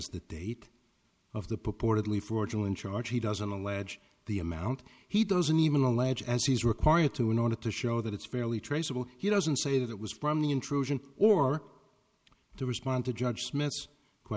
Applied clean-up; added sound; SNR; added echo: none; none; none; none.